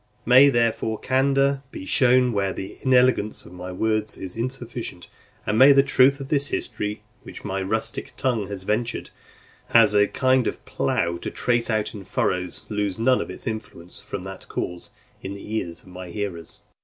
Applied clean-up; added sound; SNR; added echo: none; none; none; none.